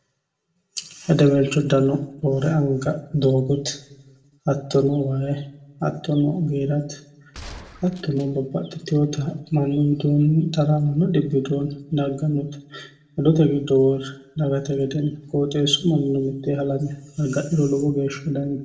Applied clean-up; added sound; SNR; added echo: none; Gunshot, gunfire; 20 dB; reverberation time 0.5 s.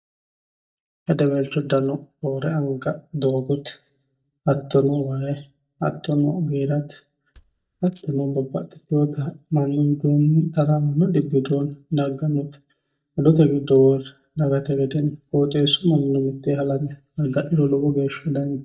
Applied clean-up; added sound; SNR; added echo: neural mask model DeepFilterNet 3.